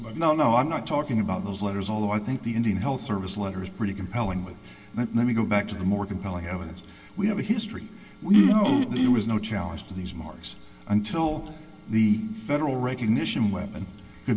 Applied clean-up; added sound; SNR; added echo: none; Cough; -1 dB; reverberation time 1.7 s.